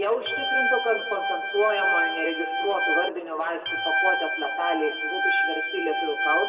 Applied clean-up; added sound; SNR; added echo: none; Organ; -2 dB; reverberation time 1.5 s.